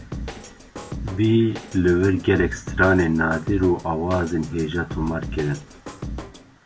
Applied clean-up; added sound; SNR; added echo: none; Drum kit; 12 dB; none.